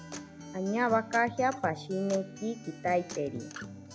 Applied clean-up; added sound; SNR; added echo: none; Acoustic guitar; 12 dB; none.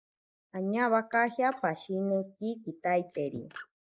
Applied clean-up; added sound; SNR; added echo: neural mask model Resemble Enhance denoiser.